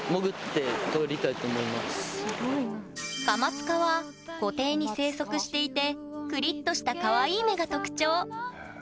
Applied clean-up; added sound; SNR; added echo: none; none; none; none.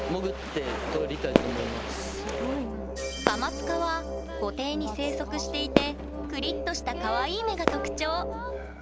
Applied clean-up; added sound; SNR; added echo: none; Fireworks + Musical instrument; 0 dB; none.